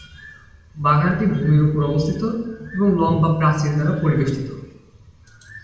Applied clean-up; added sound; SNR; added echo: none; none; none; reverberation time 0.9 s.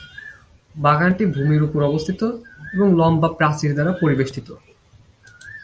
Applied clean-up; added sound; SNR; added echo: none; none; none; none.